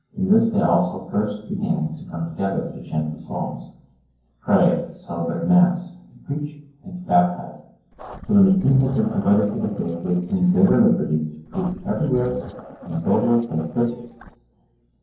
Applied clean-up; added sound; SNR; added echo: neural separator model SepFormer DNS4.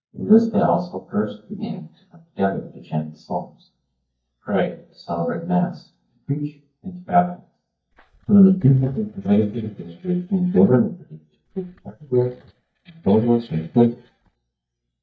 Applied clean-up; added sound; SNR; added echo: neural mask model DeepFilterNet 3.